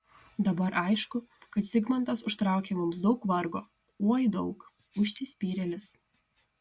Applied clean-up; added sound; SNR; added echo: none; none; none; none.